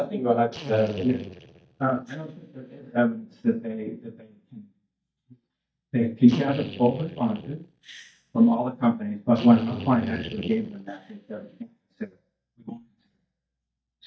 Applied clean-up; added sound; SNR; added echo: neural mask model DeepFilterNet 3.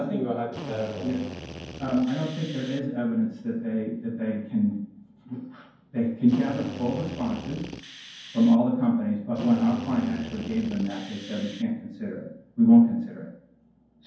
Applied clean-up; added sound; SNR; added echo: none; Drill; 14 dB; reverberation time 0.9 s.